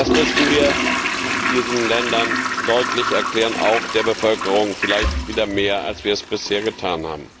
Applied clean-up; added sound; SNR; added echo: none; Toilet flush; 2 dB; none.